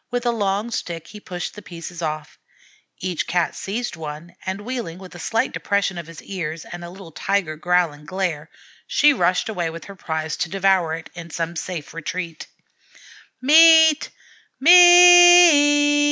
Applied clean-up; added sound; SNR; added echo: none; none; none; none.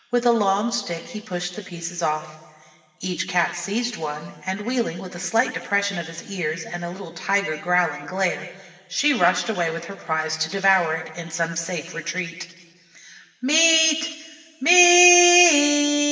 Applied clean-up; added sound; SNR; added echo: none; none; none; reverberation time 2.2 s.